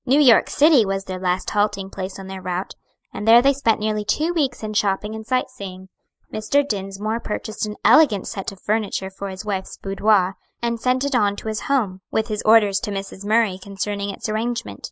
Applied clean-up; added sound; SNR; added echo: neural mask model Resemble Enhance denoiser.